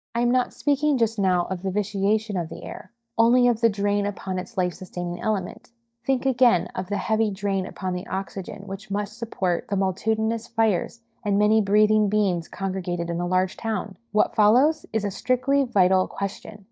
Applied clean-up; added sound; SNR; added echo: neural mask model DeepFilterNet 3.